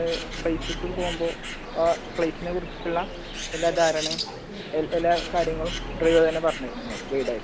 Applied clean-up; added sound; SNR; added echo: none; Bird; 7 dB; none.